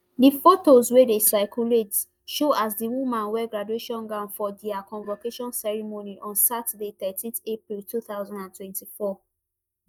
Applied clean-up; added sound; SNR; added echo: neural mask model DeepFilterNet 3.